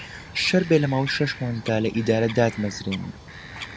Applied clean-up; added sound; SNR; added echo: none; Bird vocalization, bird call, bird song; 15 dB; none.